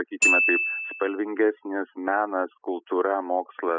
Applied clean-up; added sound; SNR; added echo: classical method spectral subtraction.